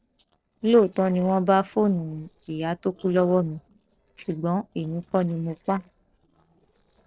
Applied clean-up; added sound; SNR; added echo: neural separator model SepFormer DNS4.